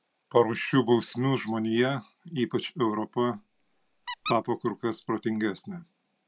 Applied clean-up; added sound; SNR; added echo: none; Squeak; 14 dB; none.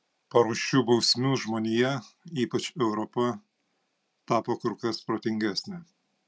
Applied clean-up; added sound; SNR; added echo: none; none; none; none.